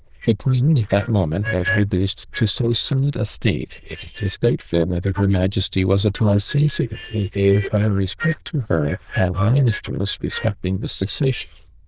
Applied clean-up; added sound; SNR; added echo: neural diffusion model UNIVERSE++.